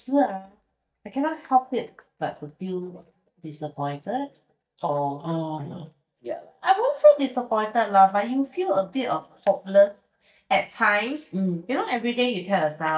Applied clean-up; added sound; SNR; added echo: neural mask model DeepFilterNet 3.